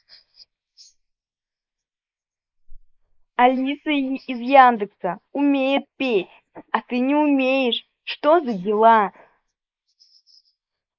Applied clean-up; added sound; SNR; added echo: neural mask model Resemble Enhance denoiser.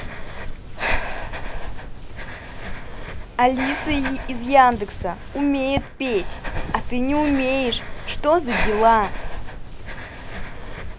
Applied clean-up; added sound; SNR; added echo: none; Breathing; 3 dB; none.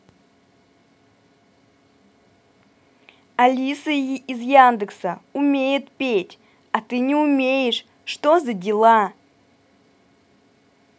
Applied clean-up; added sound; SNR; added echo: none; none; none; none.